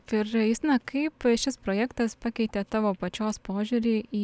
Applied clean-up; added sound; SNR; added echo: none; none; none; none.